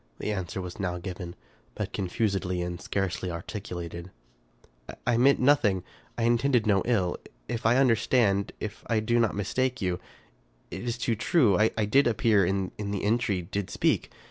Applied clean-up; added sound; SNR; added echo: none; none; none; none.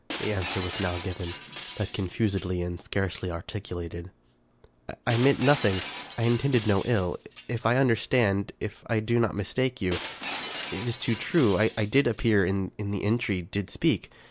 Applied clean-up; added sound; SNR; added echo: none; Shatter; 11 dB; none.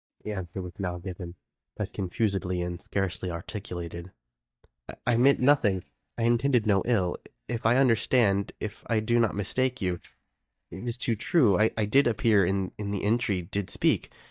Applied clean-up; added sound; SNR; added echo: neural mask model DeepFilterNet 3.